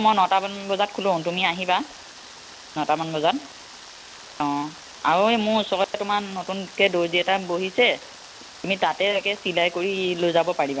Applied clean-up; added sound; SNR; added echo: none; Rain; 19 dB; none.